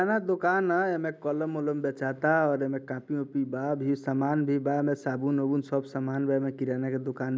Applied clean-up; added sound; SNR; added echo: none; none; none; none.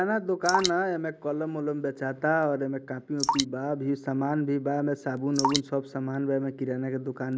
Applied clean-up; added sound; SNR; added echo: none; Drip; 7 dB; none.